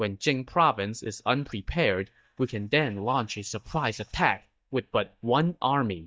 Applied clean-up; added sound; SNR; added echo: neural mask model DeepFilterNet 3.